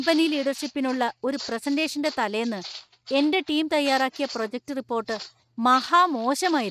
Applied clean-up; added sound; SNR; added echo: neural mask model RNNoise.